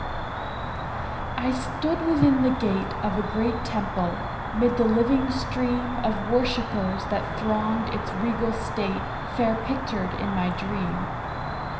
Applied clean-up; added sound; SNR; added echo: none; Cricket; 4 dB; reverberation time 0.9 s.